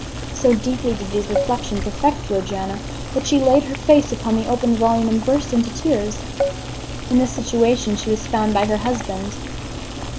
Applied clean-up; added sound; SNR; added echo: none; Keyboard (musical) + Boiling; 7 dB; none.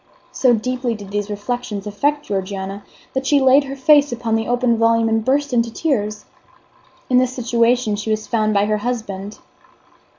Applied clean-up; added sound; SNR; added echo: none; none; none; none.